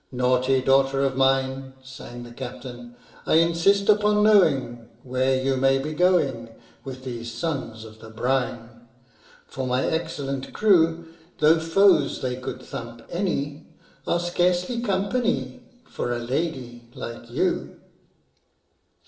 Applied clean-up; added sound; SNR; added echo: none; none; none; reverberation time 0.7 s.